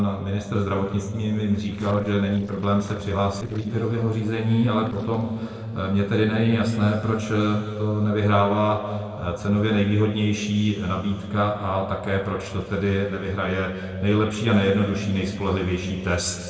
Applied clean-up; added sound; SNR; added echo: neural separator model SepFormer DNS4.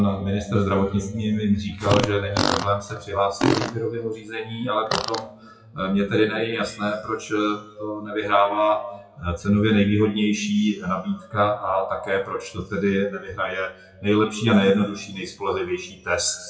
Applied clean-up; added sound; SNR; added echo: classical method WPE with log-MMSE.